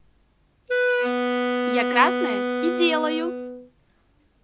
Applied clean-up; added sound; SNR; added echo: none; Wind instrument, woodwind instrument; -2 dB; none.